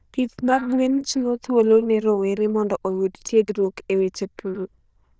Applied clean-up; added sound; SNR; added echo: neural diffusion model UNIVERSE++.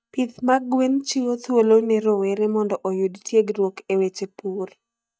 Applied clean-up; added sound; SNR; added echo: neural mask model DeepFilterNet 3.